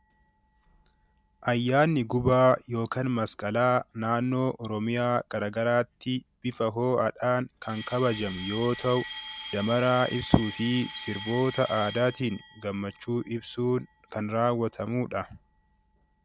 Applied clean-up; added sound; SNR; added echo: none; Alarm; 17 dB; none.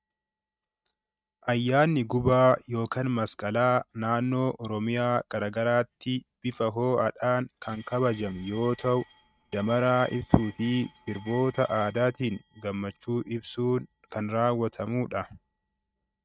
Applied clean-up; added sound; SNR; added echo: neural mask model RNNoise.